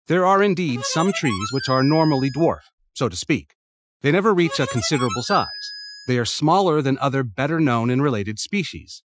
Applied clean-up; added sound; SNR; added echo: classical method Wiener filter.